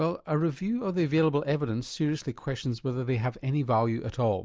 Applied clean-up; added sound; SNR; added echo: none; none; none; none.